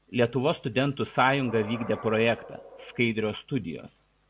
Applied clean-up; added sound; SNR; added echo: none; Animal; 19 dB; none.